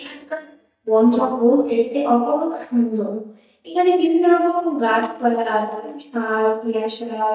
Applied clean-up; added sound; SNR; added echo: neural mask model DeepFilterNet 3.